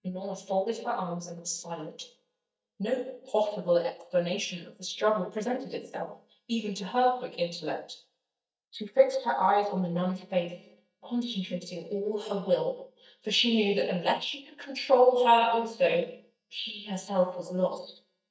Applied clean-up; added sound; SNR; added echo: neural mask model DeepFilterNet 3.